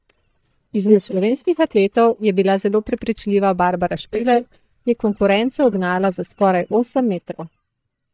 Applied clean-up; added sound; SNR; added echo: neural mask model DeepFilterNet 3.